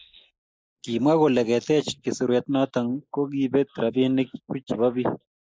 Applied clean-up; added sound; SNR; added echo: neural mask model Resemble Enhance denoiser.